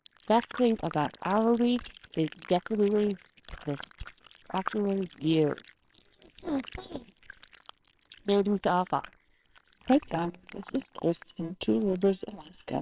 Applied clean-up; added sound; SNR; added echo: neural separator model SepFormer WHAMR!.